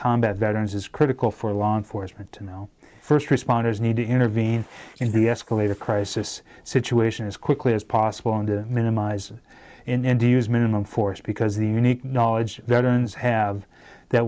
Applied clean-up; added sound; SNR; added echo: neural mask model Resemble Enhance denoiser.